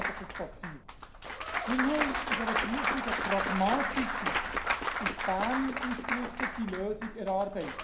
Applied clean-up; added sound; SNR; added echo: none; Applause / Cheering / Clapping; -1 dB; reverberation time 0.2 s.